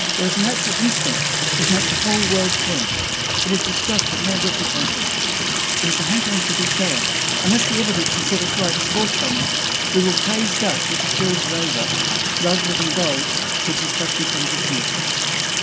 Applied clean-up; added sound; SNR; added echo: none; Sink (filling or washing) / Water tap, faucet; -5 dB; reverberation time 1.7 s.